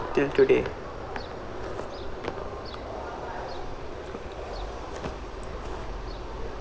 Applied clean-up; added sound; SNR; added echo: none; Gull, seagull / Fowl; 7 dB; none.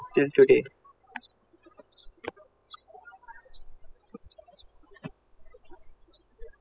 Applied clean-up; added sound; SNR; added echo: classical method spectral subtraction.